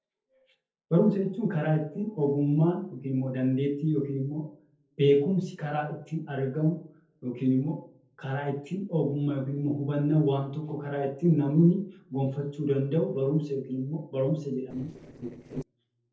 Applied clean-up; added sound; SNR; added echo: neural separator model SepFormer DNS4.